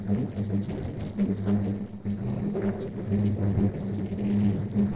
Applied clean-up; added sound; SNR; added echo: neural separator model SepFormer DNS4.